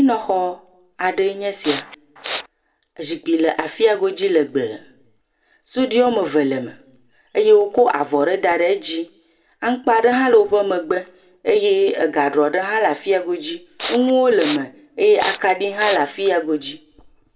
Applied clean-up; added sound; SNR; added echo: none; Respiratory sounds; 10 dB; reverberation time 0.3 s.